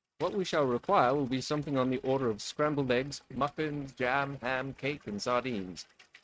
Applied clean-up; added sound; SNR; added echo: neural mask model RNNoise.